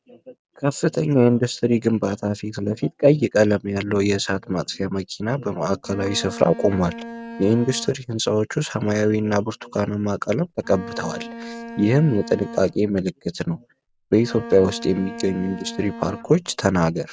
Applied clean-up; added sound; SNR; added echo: none; Bowed string instrument; 14 dB; none.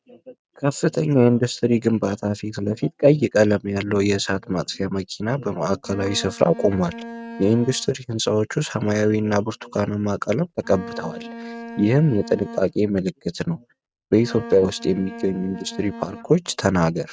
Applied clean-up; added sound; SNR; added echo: neural mask model RNNoise.